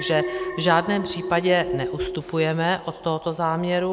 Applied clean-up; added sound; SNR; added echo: none; Alarm; 8 dB; none.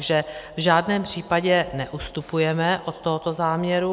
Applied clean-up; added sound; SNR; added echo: none; none; none; none.